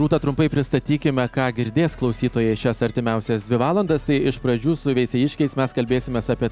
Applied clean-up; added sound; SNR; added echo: none; none; none; none.